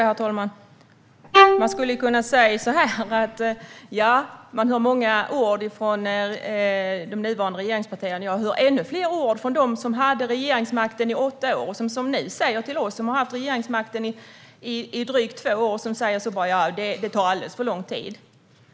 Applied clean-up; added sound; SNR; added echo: none; Bowed string instrument; -2 dB; none.